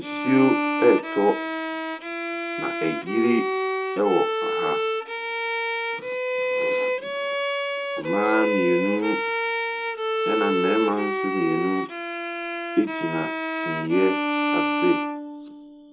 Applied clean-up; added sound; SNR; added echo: none; Bowed string instrument; 0 dB; reverberation time 0.2 s.